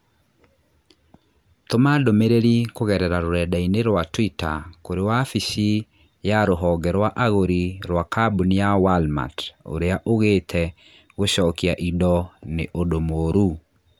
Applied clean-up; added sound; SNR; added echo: none; none; none; none.